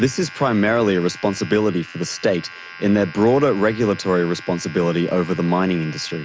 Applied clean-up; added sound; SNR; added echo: none; Domestic sounds, home sounds; 18 dB; none.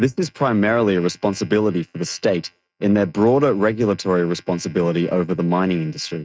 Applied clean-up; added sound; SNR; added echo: neural mask model RNNoise.